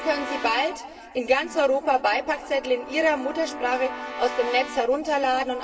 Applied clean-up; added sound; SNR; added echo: none; Keyboard (musical) / Brass instrument; 13 dB; reverberation time 2.6 s.